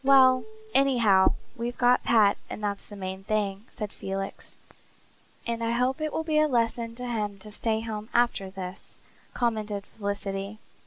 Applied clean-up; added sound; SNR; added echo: none; Plucked string instrument; 18 dB; none.